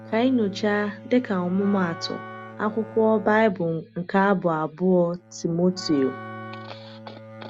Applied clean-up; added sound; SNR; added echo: none; Wind instrument, woodwind instrument + Bowed string instrument; 16 dB; none.